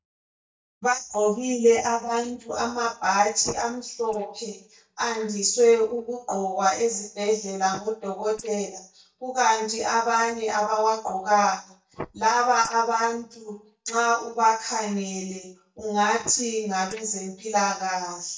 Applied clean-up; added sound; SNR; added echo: neural mask model DeepFilterNet 3.